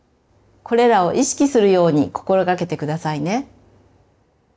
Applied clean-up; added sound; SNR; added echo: none; none; none; none.